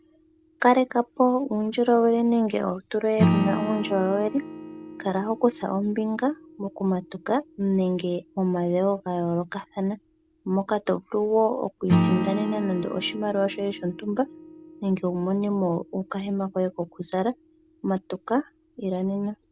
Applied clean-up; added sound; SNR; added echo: none; Acoustic guitar / Strum; 8 dB; none.